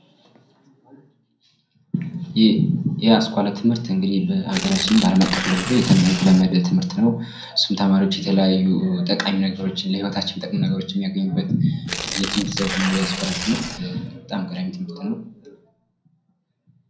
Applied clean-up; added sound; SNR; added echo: none; Tearing; 7 dB; reverberation time 0.5 s.